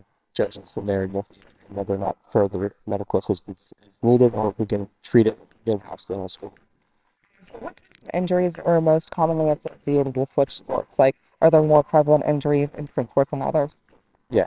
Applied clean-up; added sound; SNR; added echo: neural separator model SepFormer WHAMR!.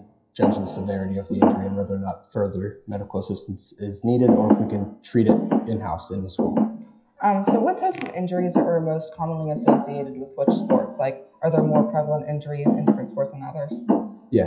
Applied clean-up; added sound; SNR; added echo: classical method WPE with log-MMSE.